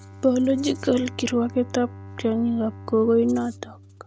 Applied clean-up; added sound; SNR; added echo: none; Bowed string instrument; 16 dB; none.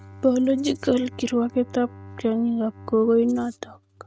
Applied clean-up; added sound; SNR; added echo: neural mask model RNNoise.